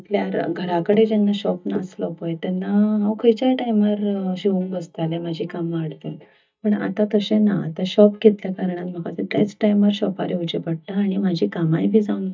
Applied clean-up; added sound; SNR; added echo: neural mask model DeepFilterNet 3.